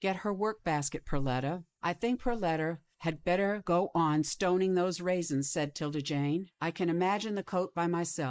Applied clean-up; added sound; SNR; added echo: neural mask model Resemble Enhance denoiser.